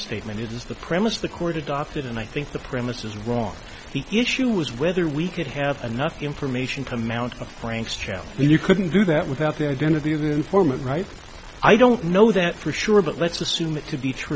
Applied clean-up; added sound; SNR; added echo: none; none; none; none.